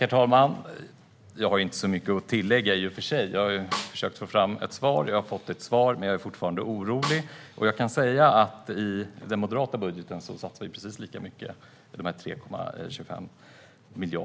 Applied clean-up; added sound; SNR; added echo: none; Snare drum; 8 dB; none.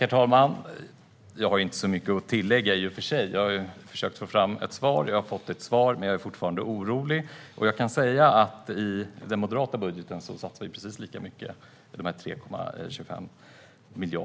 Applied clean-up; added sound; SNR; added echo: none; none; none; none.